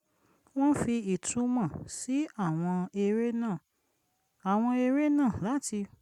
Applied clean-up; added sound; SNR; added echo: none; none; none; none.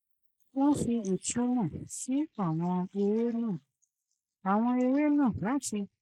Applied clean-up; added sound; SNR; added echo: neural mask model Resemble Enhance denoiser.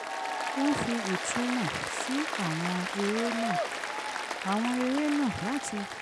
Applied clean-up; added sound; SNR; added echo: none; Applause; 2 dB; none.